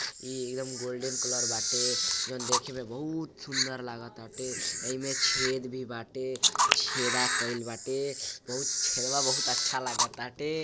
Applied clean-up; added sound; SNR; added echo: none; Camera; -3 dB; none.